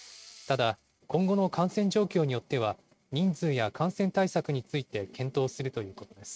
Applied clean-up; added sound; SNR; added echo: neural mask model RNNoise.